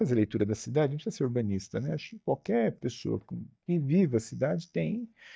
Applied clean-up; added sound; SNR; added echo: neural mask model DeepFilterNet 3.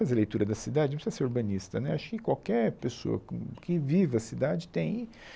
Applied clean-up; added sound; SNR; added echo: none; none; none; none.